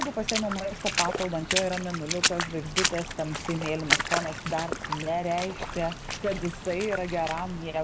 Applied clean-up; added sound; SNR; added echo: none; Water / Splash, splatter; 1 dB; none.